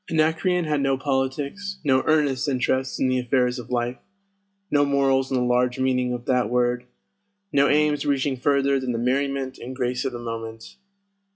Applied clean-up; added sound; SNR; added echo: classical method log-MMSE.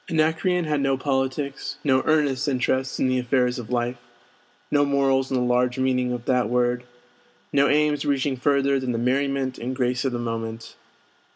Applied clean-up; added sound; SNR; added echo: none; none; none; none.